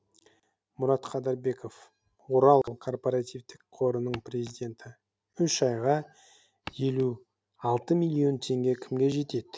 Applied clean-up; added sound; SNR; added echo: none; Walk, footsteps; 16 dB; none.